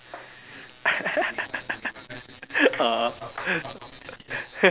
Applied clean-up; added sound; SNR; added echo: none; none; none; none.